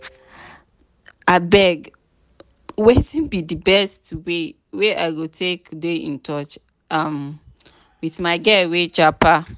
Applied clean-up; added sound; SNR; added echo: none; none; none; none.